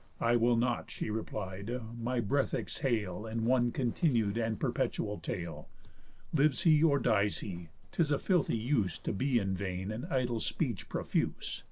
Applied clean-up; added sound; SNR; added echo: none; Livestock, farm animals, working animals; 13 dB; none.